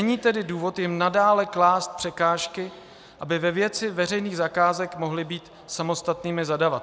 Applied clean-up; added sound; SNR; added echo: none; none; none; none.